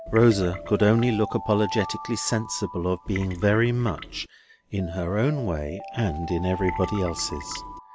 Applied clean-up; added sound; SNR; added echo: none; Alarm + Trickle, dribble / Water tap, faucet; 12 dB; none.